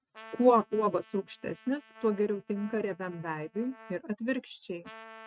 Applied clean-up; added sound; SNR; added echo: neural mask model RNNoise.